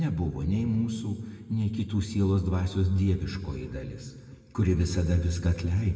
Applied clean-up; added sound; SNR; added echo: none; none; none; reverberation time 1.5 s.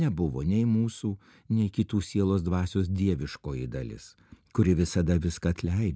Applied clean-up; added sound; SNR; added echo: none; none; none; none.